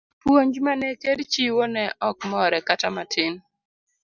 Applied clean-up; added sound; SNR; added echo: none; none; none; none.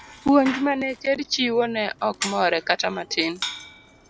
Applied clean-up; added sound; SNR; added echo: none; Bicycle; 14 dB; none.